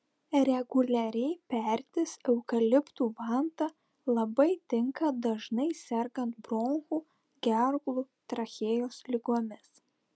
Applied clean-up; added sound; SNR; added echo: none; none; none; none.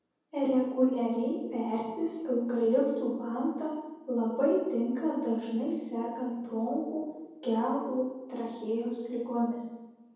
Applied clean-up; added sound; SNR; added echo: none; none; none; reverberation time 1.1 s.